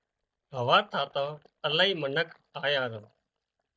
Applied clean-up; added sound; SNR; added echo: neural mask model DeepFilterNet 3.